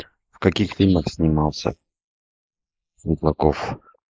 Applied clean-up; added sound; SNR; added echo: neural mask model Resemble Enhance denoiser.